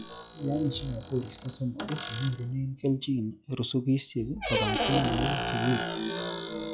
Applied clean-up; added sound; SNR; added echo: classical method log-MMSE.